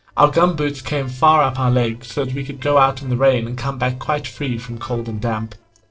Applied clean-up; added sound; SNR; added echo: neural separator model SepFormer DNS4.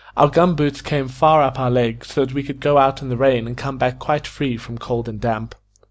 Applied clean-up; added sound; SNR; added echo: none; none; none; none.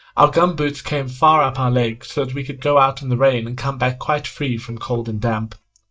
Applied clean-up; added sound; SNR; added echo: neural mask model DeepFilterNet 3.